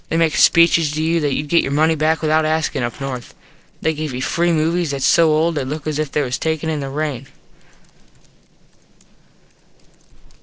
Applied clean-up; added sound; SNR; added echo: neural separator model SepFormer DNS4.